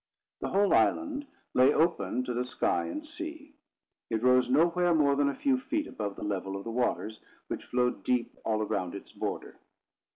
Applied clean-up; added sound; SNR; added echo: none; none; none; none.